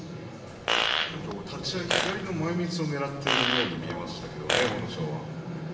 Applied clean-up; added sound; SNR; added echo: none; Fart; -2 dB; reverberation time 1.2 s.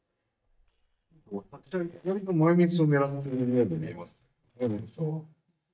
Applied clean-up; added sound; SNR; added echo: neural mask model DeepFilterNet 3.